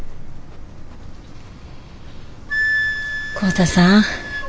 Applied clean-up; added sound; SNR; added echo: none; Livestock, farm animals, working animals + Wind instrument, woodwind instrument; 4 dB; none.